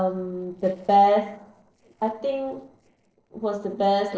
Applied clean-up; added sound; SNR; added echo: neural separator model SepFormer DNS4.